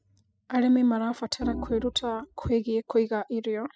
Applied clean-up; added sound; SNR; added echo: classical method spectral subtraction.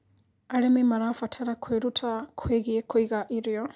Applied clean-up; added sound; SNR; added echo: none; none; none; none.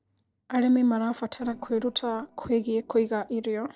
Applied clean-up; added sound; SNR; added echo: neural separator model SepFormer DNS4.